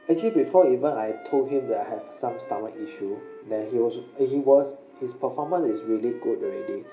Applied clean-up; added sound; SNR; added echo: none; Wind instrument, woodwind instrument; 19 dB; reverberation time 0.4 s.